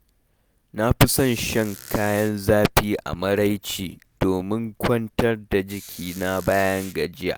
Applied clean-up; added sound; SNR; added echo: none; Squeak; 18 dB; none.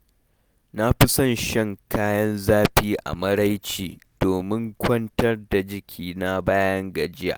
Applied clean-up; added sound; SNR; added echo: none; none; none; none.